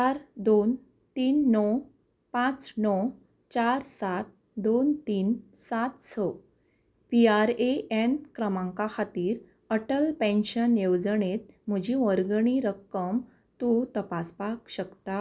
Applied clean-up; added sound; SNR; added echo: none; none; none; none.